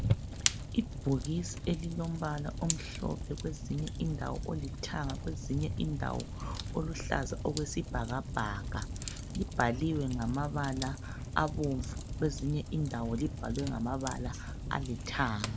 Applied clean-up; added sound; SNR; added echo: none; Fire; 3 dB; none.